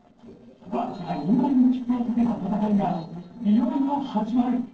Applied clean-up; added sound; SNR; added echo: neural separator model SepFormer DNS4.